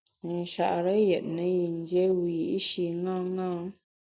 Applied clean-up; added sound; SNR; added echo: none; none; none; none.